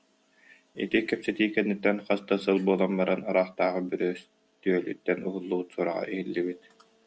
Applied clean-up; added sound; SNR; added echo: none; none; none; none.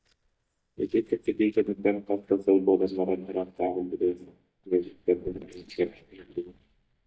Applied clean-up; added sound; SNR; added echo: neural mask model DeepFilterNet 3.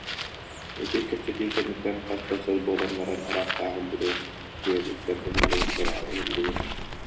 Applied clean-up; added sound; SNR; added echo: none; Bird; 1 dB; reverberation time 1.5 s.